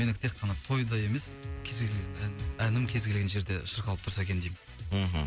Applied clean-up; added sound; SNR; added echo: none; Wind instrument, woodwind instrument; 18 dB; none.